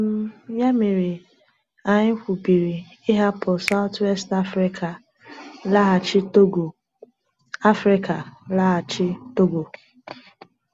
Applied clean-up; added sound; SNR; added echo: none; Finger snapping; 16 dB; none.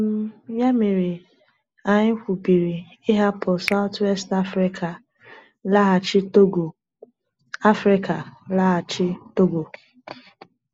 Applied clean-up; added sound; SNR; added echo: neural mask model Resemble Enhance denoiser.